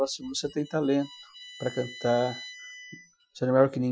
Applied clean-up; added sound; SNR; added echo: classical method Wiener filter.